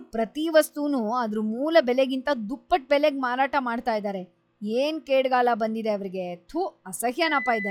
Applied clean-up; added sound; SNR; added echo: classical method log-MMSE.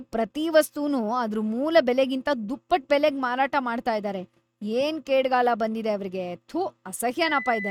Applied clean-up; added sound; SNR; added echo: neural mask model RNNoise.